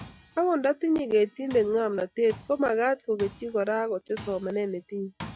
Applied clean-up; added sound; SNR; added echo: none; Tools; 20 dB; none.